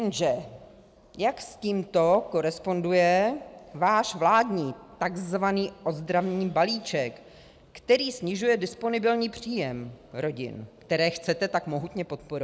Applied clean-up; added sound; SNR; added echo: none; none; none; none.